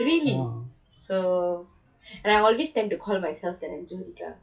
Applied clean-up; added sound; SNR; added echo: classical method log-MMSE.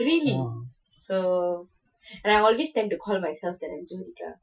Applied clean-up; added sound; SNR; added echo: classical method Wiener filter.